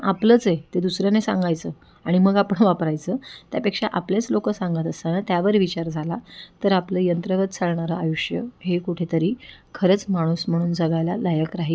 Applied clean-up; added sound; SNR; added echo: none; none; none; none.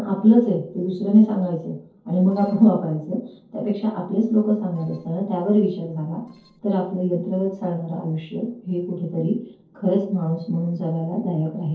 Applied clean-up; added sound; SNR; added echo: neural separator model SepFormer DNS4.